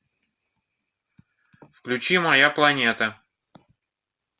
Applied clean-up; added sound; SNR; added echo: none; none; none; none.